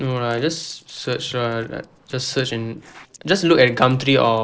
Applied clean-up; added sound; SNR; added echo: neural separator model SepFormer DNS4.